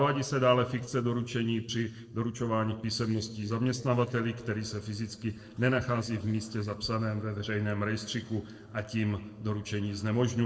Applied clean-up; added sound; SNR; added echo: neural separator model SepFormer DNS4.